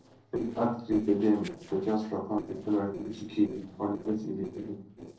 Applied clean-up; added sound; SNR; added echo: neural separator model SepFormer DNS4.